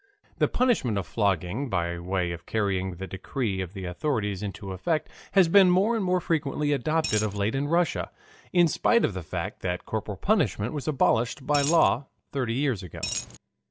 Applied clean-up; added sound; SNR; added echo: none; Coin (dropping); 6 dB; none.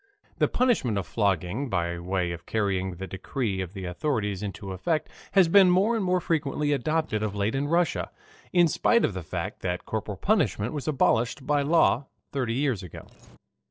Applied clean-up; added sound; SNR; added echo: neural separator model SepFormer DNS4.